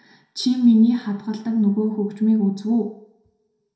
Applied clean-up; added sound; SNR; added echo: none; none; none; reverberation time 0.6 s.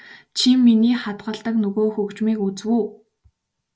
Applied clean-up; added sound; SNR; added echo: none; none; none; none.